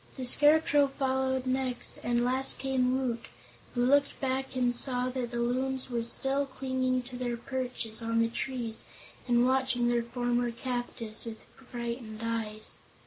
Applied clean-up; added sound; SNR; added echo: none; none; none; none.